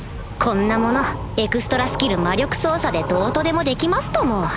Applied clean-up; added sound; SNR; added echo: none; Sliding door; 10 dB; none.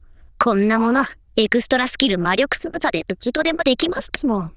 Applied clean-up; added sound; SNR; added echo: neural diffusion model UNIVERSE++.